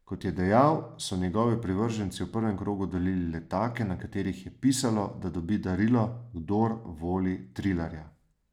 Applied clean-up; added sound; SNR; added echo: none; none; none; none.